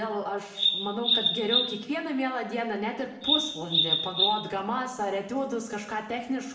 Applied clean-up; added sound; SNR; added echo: none; Bird vocalization, bird call, bird song; -4 dB; reverberation time 0.9 s.